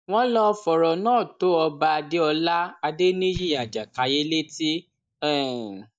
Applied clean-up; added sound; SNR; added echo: neural mask model DeepFilterNet 3.